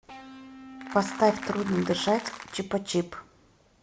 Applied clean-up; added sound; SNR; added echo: none; Applause + Electric guitar / Bass guitar; 10 dB; none.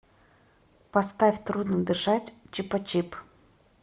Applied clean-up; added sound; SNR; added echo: none; none; none; none.